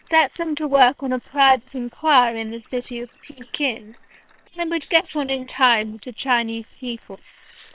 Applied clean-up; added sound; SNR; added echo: neural separator model SepFormer WHAM!.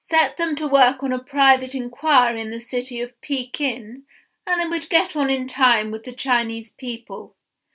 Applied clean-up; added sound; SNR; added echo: none; none; none; none.